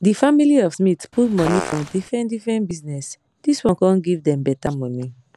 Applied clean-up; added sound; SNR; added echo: none; Fart; 9 dB; none.